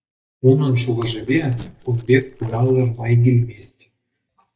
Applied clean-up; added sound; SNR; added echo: neural mask model DeepFilterNet 3.